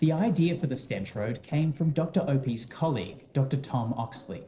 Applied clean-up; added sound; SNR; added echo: neural separator model SepFormer DNS4.